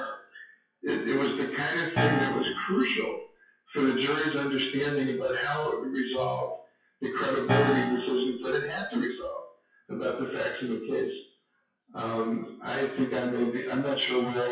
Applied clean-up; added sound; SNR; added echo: classical method WPE with log-MMSE.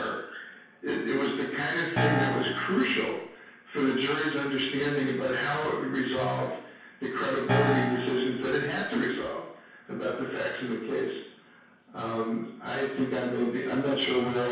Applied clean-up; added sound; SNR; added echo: none; Piano; 1 dB; reverberation time 0.6 s.